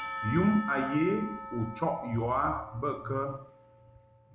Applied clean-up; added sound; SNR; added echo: none; Church bell / Percussion; 10 dB; none.